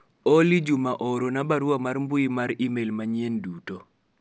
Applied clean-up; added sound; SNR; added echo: none; none; none; none.